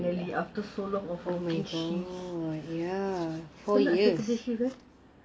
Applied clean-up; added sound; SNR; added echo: none; none; none; none.